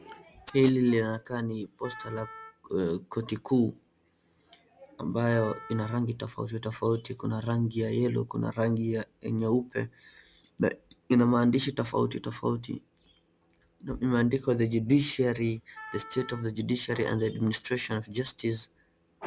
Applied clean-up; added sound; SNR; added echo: none; Wind instrument, woodwind instrument; 17 dB; none.